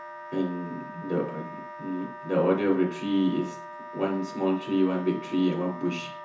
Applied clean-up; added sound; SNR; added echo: none; Wind instrument, woodwind instrument; 13 dB; reverberation time 0.9 s.